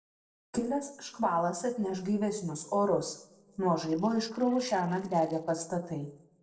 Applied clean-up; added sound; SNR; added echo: neural separator model SepFormer DNS4.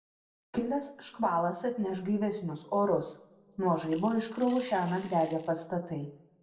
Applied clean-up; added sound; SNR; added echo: none; Coin (dropping) / Glass; 16 dB; reverberation time 0.5 s.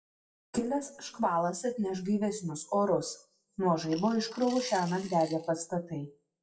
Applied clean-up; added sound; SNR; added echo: classical method WPE with log-MMSE.